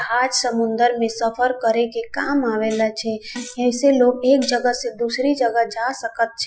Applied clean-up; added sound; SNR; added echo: classical method Wiener filter.